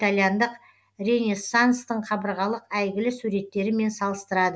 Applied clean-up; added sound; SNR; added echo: none; none; none; none.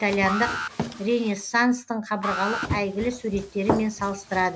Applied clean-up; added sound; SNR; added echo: none; Alarm + Run; 6 dB; none.